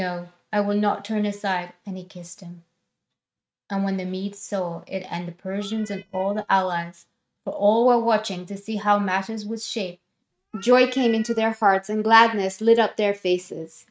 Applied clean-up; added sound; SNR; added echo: neural mask model RNNoise.